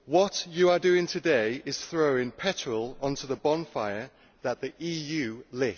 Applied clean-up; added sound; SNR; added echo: none; none; none; none.